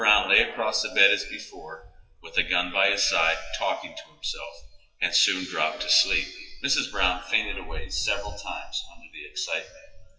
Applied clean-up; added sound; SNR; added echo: classical method WPE with log-MMSE.